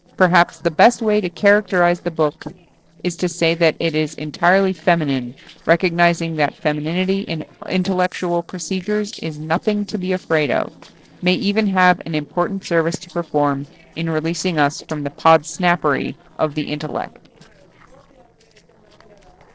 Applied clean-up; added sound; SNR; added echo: neural separator model SepFormer DNS4.